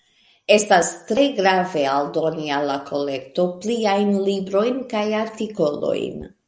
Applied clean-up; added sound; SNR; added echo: none; none; none; none.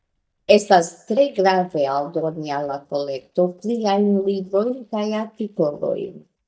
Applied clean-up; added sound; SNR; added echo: neural mask model DeepFilterNet 3.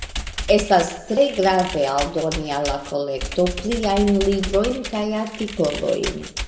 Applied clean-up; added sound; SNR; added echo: none; Computer keyboard; 10 dB; reverberation time 1.1 s.